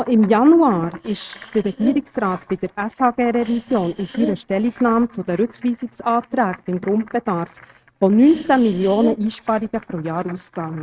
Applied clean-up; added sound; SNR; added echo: neural mask model RNNoise.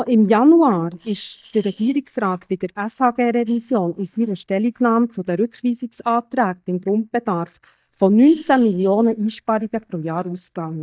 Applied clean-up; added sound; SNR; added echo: neural mask model DeepFilterNet 3.